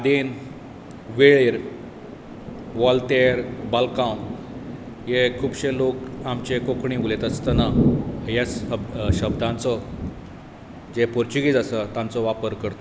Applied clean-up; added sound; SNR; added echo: none; Thunder; 6 dB; none.